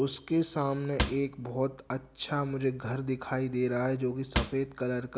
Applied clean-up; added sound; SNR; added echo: none; Cupboard open or close / Drawer open or close; 4 dB; none.